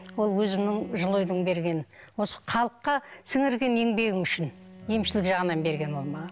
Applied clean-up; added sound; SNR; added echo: none; Bowed string instrument; 17 dB; none.